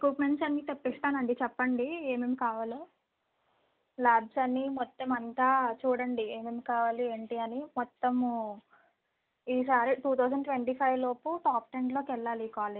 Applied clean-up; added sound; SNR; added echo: none; none; none; none.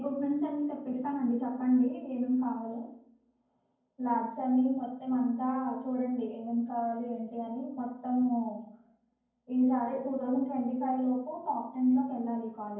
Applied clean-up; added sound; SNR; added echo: none; none; none; reverberation time 0.9 s.